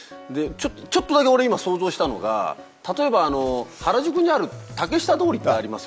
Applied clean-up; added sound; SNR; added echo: none; none; none; none.